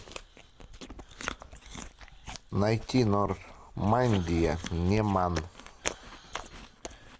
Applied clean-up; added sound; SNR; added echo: none; Chewing, mastication; 12 dB; none.